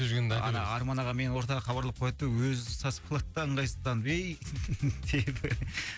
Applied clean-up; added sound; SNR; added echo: none; none; none; none.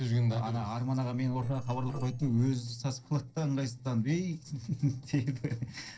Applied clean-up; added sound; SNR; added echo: neural separator model SepFormer DNS4.